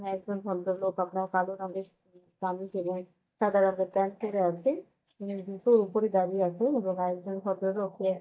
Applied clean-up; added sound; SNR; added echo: neural mask model DeepFilterNet 3.